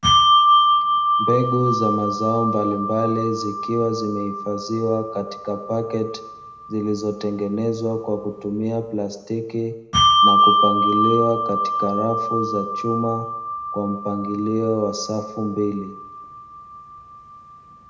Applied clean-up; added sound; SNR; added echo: none; Bell; -2 dB; reverberation time 0.8 s.